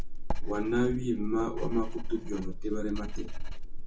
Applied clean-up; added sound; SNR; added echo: none; Writing; -2 dB; reverberation time 0.2 s.